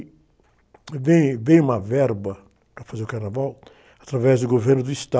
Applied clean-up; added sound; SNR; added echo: none; none; none; none.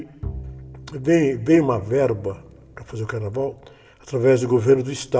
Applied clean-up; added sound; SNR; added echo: none; Bowed string instrument; 17 dB; reverberation time 0.5 s.